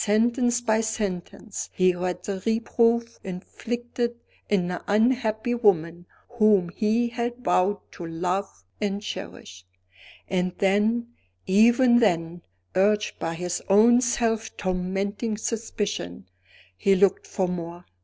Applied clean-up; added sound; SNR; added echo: none; none; none; none.